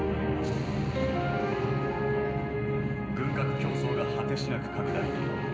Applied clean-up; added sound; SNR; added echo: none; Telephone; 20 dB; reverberation time 0.5 s.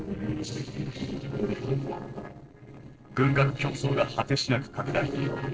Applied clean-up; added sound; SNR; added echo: neural separator model SepFormer DNS4.